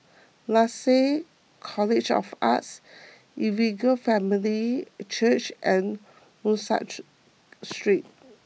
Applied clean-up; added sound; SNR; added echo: none; none; none; none.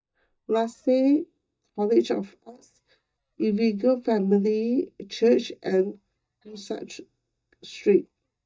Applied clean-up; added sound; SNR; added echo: neural mask model DeepFilterNet 3.